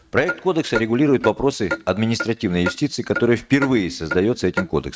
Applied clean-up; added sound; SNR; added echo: neural mask model RNNoise.